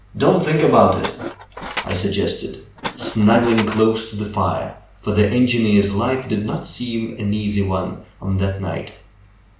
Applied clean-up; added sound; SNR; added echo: none; Tools; 10 dB; none.